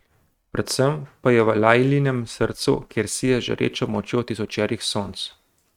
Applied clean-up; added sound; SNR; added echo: neural mask model RNNoise.